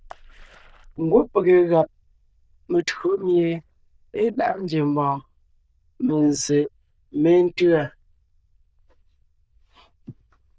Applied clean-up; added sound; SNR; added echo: neural diffusion model UNIVERSE++.